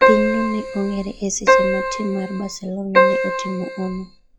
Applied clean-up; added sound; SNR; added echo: classical method log-MMSE.